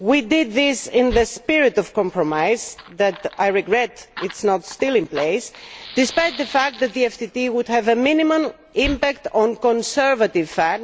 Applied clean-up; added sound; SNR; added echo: none; Fire; 19 dB; none.